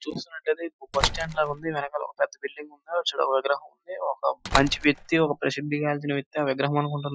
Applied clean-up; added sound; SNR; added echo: classical method Wiener filter.